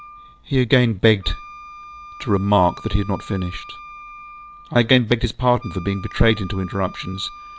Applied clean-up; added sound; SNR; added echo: none; Wind instrument, woodwind instrument; 19 dB; none.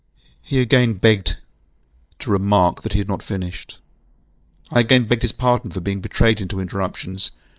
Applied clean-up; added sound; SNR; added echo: neural mask model Resemble Enhance denoiser.